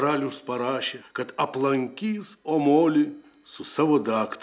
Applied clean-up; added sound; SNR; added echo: none; none; none; none.